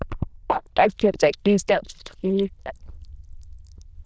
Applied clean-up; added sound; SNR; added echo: neural diffusion model UNIVERSE++.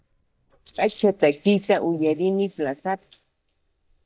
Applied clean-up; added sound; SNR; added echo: neural mask model DeepFilterNet 3.